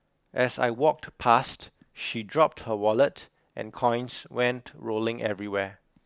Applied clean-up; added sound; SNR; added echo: none; none; none; none.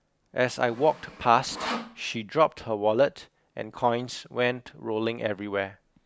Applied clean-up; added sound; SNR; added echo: none; Sawing; 11 dB; none.